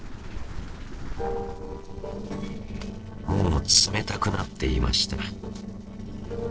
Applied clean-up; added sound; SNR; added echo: neural separator model SepFormer DNS4.